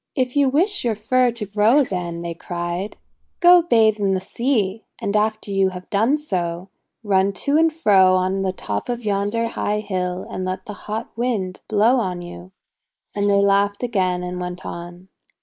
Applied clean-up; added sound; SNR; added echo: neural mask model Resemble Enhance denoiser.